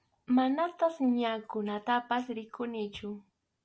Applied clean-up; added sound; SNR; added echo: none; none; none; none.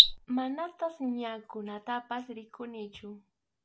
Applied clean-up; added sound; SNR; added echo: none; Cricket; -4 dB; none.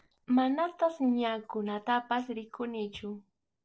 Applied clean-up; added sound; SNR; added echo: neural separator model SepFormer DNS4.